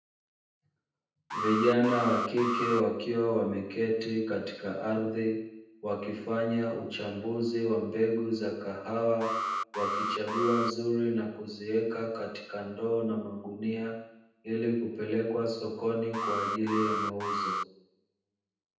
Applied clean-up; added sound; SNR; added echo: none; Alarm; 2 dB; reverberation time 0.9 s.